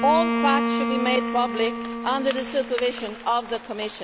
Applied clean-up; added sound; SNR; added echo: none; Bowed string instrument; 3 dB; none.